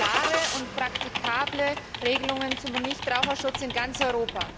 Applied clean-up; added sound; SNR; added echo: none; Engine starting + Typing; 2 dB; none.